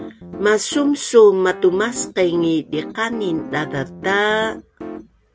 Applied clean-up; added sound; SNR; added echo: none; Piano; 14 dB; none.